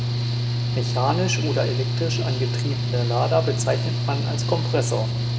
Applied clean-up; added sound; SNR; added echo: none; Mechanical fan / Engine; -3 dB; reverberation time 1.2 s.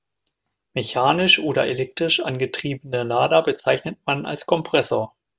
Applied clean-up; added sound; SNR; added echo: none; none; none; none.